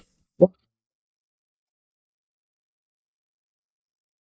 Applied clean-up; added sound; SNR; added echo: neural mask model DeepFilterNet 3.